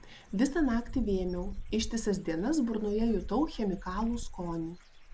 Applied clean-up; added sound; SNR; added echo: none; Bird / Dog; 8 dB; none.